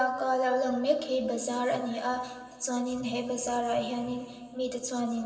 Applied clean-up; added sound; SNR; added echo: none; none; none; reverberation time 2.6 s.